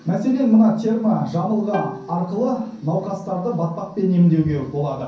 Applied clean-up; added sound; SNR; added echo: none; Plucked string instrument; 18 dB; reverberation time 0.6 s.